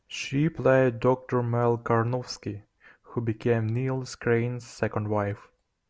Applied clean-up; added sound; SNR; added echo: none; none; none; none.